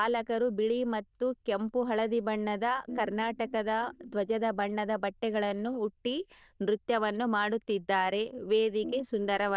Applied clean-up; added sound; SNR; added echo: neural diffusion model UNIVERSE++.